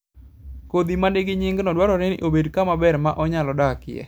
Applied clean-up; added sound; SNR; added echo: none; none; none; none.